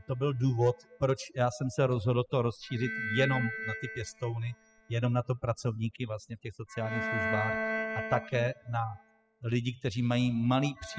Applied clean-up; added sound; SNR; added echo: classical method spectral subtraction.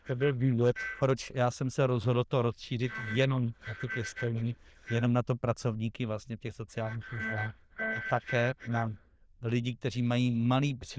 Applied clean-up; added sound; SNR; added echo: neural diffusion model UNIVERSE++.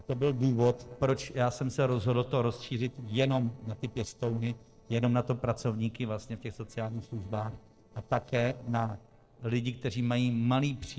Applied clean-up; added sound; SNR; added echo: neural separator model SepFormer DNS4.